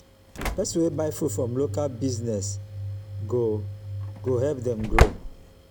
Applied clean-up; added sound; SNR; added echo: none; Slam / Engine; 1 dB; none.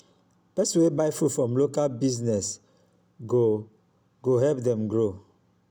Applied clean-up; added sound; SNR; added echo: none; none; none; none.